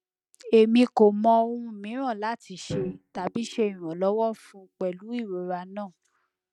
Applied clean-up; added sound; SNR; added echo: neural mask model RNNoise.